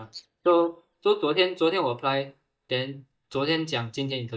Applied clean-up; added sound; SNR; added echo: neural mask model DeepFilterNet 3.